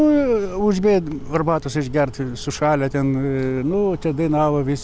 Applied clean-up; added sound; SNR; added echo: none; Telephone; 16 dB; none.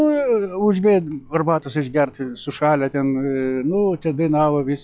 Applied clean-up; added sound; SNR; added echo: classical method log-MMSE.